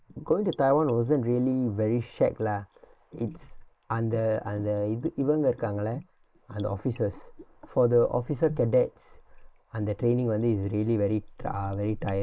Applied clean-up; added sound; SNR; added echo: neural mask model Resemble Enhance denoiser.